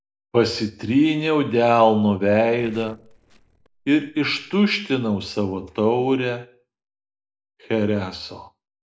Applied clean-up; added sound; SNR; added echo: neural separator model SepFormer DNS4.